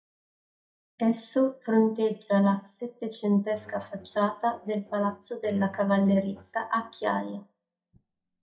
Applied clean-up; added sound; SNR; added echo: neural mask model DeepFilterNet 3.